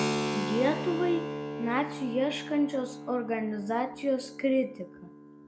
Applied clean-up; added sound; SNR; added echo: none; Keyboard (musical); 6 dB; none.